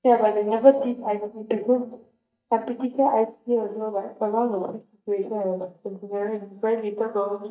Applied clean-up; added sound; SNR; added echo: neural mask model DeepFilterNet 3.